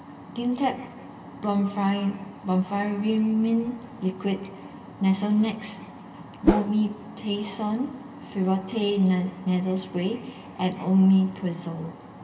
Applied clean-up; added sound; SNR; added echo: none; Whoosh, swoosh, swish; -3 dB; reverberation time 1.4 s.